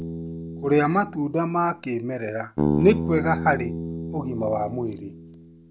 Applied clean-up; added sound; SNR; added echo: none; Bass guitar; 5 dB; none.